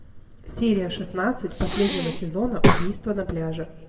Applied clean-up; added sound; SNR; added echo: none; Breathing; -4 dB; reverberation time 1.1 s.